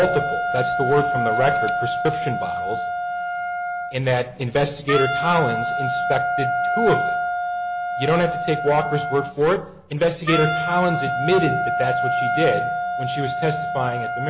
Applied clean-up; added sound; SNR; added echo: none; Wind instrument, woodwind instrument; 1 dB; none.